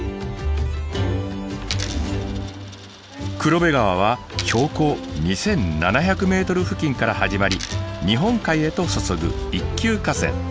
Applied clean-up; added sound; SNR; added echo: none; Coin (dropping); 17 dB; none.